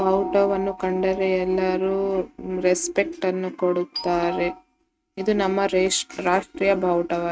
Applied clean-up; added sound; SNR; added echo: neural mask model RNNoise.